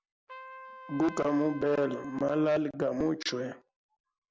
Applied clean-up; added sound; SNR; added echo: none; Trumpet; 18 dB; none.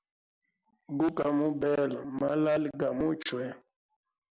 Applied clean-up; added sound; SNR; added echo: none; none; none; none.